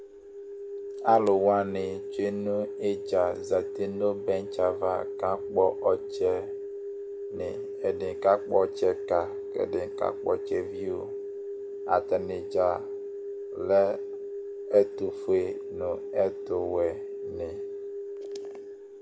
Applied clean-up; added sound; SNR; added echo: none; none; none; none.